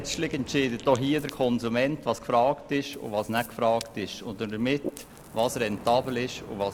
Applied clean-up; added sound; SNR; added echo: none; Ocean; 17 dB; none.